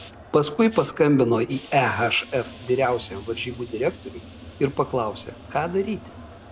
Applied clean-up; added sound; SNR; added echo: none; Hiss + Crowd; 17 dB; none.